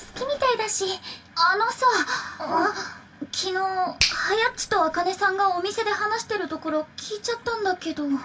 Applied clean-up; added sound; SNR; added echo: none; Finger snapping; 13 dB; reverberation time 0.2 s.